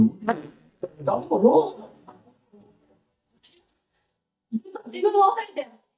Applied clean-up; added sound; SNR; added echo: neural mask model DeepFilterNet 3.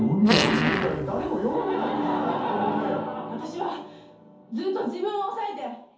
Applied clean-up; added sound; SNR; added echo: none; Fart; 0 dB; reverberation time 0.5 s.